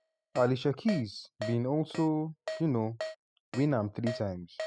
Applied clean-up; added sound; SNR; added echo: classical method spectral subtraction.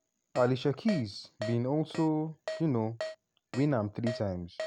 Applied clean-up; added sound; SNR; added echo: none; Keyboard (musical); 11 dB; none.